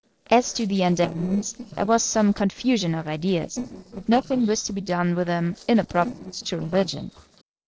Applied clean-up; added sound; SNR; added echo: neural separator model SepFormer DNS4.